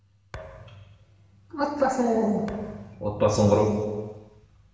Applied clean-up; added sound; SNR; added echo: none; Thump, thud; 19 dB; reverberation time 1.3 s.